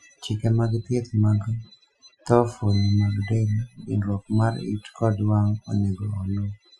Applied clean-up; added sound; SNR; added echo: classical method Wiener filter.